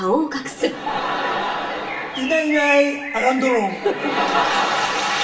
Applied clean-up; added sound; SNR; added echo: none; Bird; 9 dB; reverberation time 0.3 s.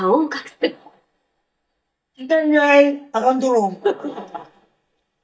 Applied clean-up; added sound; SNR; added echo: neural mask model DeepFilterNet 3.